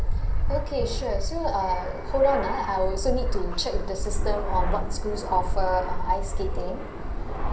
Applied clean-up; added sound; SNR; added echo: none; Fixed-wing aircraft, airplane; -2 dB; reverberation time 0.6 s.